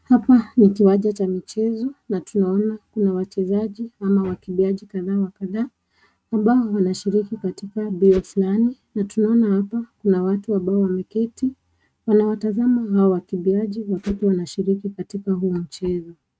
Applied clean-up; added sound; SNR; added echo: neural mask model RNNoise.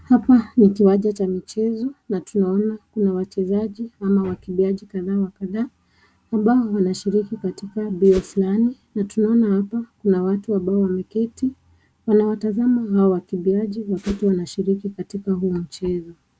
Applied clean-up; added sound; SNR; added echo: none; Whoosh, swoosh, swish; 12 dB; none.